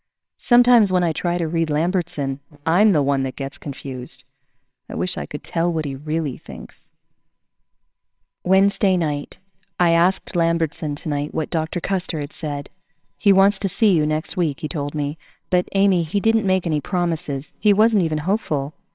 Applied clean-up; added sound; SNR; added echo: neural separator model SepFormer WHAMR!.